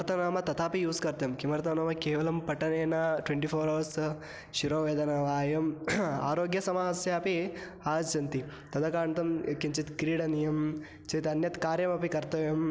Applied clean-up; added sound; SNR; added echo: none; none; none; none.